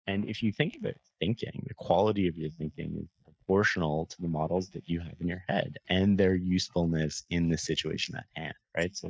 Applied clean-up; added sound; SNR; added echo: neural mask model DeepFilterNet 3.